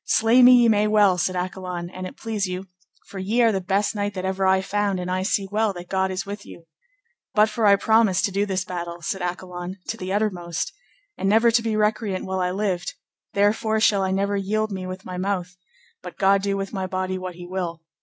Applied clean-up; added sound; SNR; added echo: none; none; none; none.